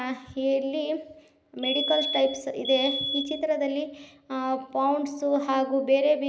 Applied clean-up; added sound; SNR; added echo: none; Alarm; 4 dB; none.